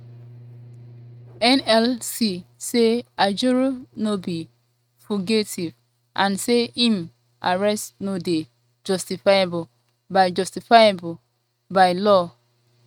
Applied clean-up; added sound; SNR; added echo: neural mask model RNNoise.